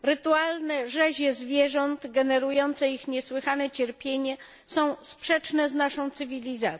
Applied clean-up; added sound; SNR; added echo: none; none; none; none.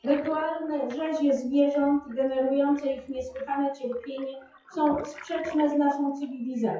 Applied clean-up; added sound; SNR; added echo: classical method WPE with log-MMSE.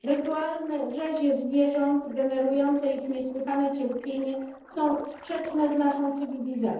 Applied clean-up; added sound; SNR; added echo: neural separator model SepFormer DNS4.